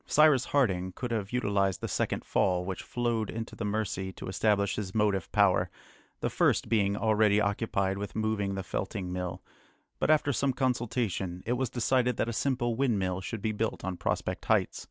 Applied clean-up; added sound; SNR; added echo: none; none; none; none.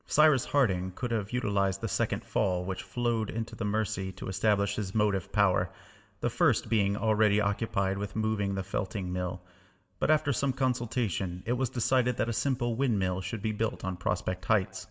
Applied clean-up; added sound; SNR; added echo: none; none; none; reverberation time 0.7 s.